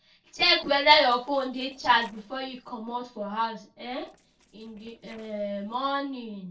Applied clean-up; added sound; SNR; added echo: neural separator model SepFormer DNS4.